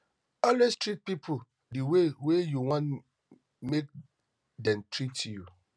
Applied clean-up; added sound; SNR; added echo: none; none; none; none.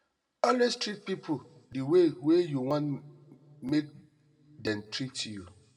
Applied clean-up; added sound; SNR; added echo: none; none; none; reverberation time 1.4 s.